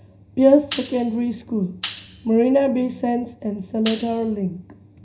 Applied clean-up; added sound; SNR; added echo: none; Tambourine; 13 dB; reverberation time 0.4 s.